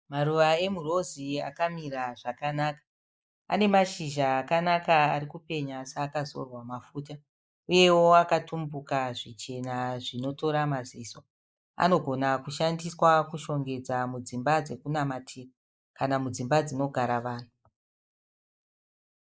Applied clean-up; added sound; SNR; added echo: neural mask model Resemble Enhance denoiser.